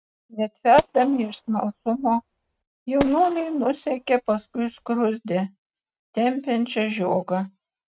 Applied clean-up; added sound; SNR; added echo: neural mask model RNNoise.